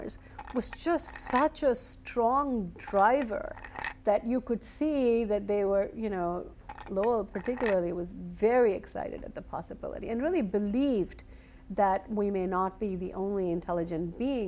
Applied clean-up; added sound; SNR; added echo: none; Chink, clink; 14 dB; none.